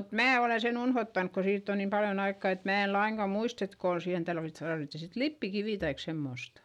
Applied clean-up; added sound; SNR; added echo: none; none; none; none.